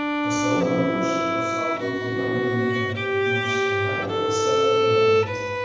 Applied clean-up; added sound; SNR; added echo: none; Bowed string instrument; -5 dB; reverberation time 2.1 s.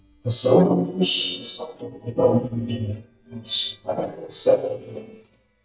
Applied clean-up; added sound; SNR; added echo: neural mask model DeepFilterNet 3.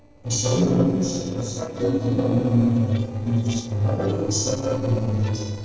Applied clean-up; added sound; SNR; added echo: neural separator model SepFormer DNS4.